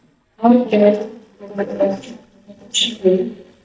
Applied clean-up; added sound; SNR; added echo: neural mask model DeepFilterNet 3.